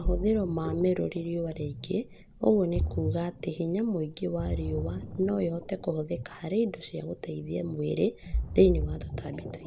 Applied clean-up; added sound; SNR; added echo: none; Ocean; 6 dB; none.